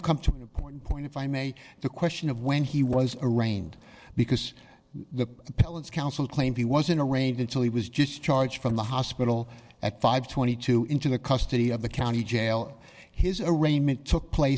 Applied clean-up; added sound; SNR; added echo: neural separator model SepFormer DNS4.